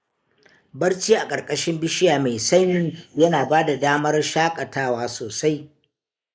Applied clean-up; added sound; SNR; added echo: neural mask model Resemble Enhance denoiser.